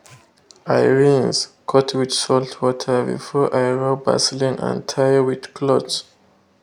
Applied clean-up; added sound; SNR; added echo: none; none; none; none.